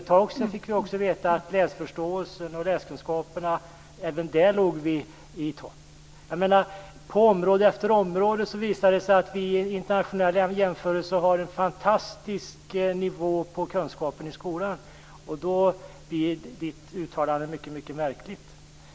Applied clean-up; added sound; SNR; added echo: none; none; none; none.